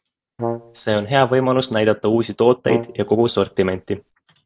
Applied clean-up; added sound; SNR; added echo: none; Brass instrument; 12 dB; none.